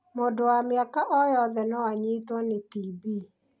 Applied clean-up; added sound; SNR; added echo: none; none; none; none.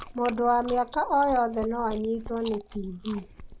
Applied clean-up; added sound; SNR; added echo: none; Chewing, mastication; 15 dB; none.